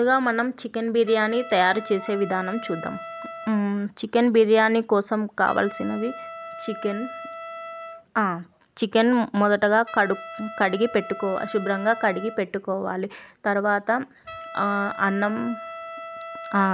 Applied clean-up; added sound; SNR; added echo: none; Trumpet; 15 dB; none.